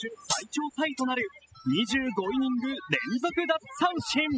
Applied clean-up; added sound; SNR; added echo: classical method spectral subtraction.